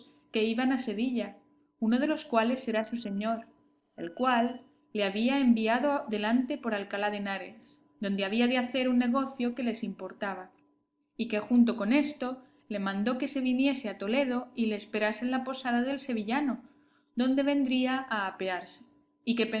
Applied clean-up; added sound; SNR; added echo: neural separator model SepFormer DNS4.